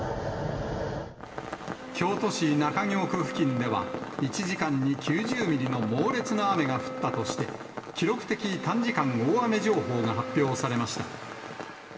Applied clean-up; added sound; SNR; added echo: none; Wind instrument, woodwind instrument; 11 dB; reverberation time 1.6 s.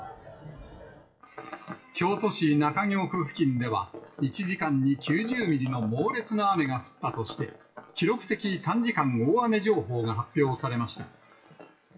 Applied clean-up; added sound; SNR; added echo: classical method WPE with log-MMSE.